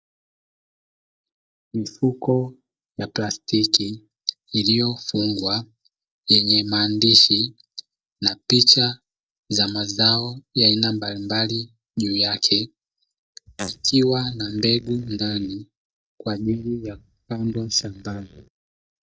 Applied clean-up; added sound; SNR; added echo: neural mask model DeepFilterNet 3.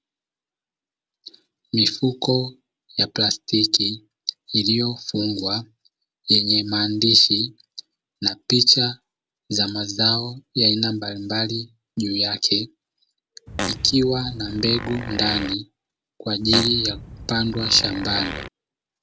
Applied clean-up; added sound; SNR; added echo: none; Fart; 8 dB; none.